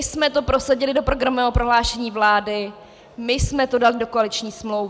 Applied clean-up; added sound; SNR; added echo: none; none; none; none.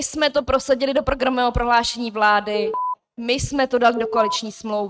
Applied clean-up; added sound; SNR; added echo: neural mask model RNNoise.